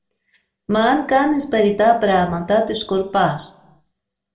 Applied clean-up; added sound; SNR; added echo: none; none; none; reverberation time 0.4 s.